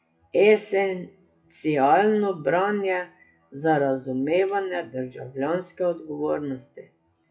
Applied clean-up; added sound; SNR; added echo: classical method WPE with log-MMSE.